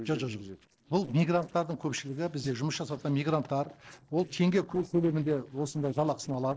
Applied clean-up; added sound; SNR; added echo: neural separator model SepFormer DNS4.